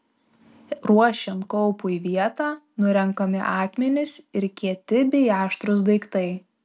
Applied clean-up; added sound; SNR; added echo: none; none; none; none.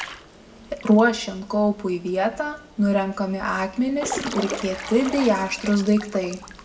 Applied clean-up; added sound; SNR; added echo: none; Drip / Trickle, dribble / Water / Splash, splatter; 13 dB; reverberation time 0.6 s.